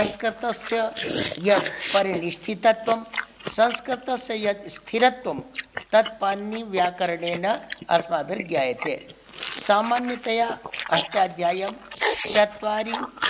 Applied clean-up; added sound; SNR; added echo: neural mask model Resemble Enhance denoiser.